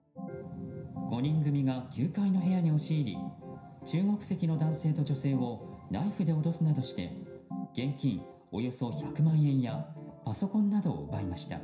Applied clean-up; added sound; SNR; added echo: none; none; none; reverberation time 0.5 s.